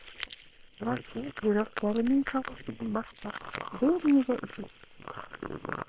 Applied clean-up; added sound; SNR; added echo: neural separator model SepFormer WHAM!.